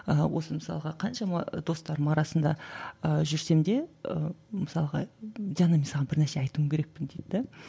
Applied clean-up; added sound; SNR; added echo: none; none; none; none.